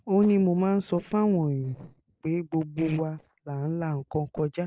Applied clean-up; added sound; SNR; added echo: neural separator model SepFormer DNS4.